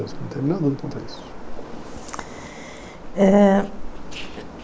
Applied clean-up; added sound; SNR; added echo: none; Waves, surf; 9 dB; none.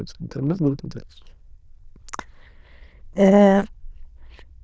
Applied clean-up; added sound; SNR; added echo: neural diffusion model UNIVERSE++.